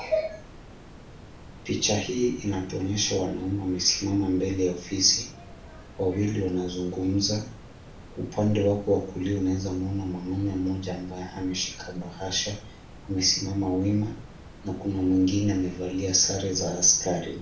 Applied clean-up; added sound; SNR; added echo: none; Water; 18 dB; reverberation time 0.4 s.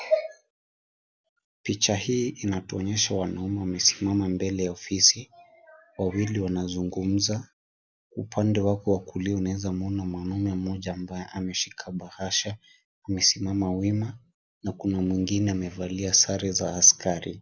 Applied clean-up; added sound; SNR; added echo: none; none; none; none.